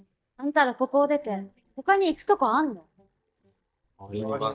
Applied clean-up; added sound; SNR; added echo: neural mask model DeepFilterNet 3.